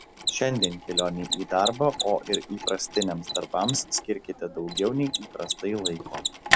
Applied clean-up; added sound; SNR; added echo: none; Mechanisms; 3 dB; none.